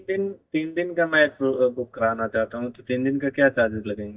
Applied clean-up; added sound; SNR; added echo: neural mask model DeepFilterNet 3.